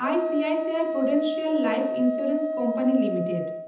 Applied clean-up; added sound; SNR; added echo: none; Wind instrument, woodwind instrument; 3 dB; reverberation time 0.8 s.